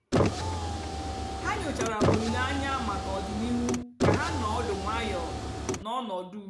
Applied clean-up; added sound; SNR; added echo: none; Car; -4 dB; none.